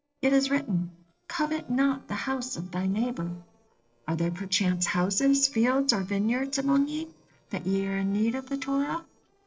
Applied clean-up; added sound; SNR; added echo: neural separator model SepFormer DNS4.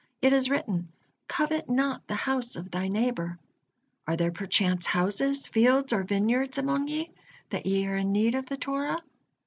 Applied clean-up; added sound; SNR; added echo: none; none; none; none.